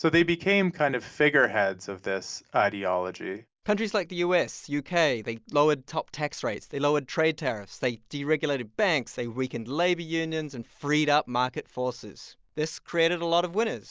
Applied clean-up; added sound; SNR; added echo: none; none; none; none.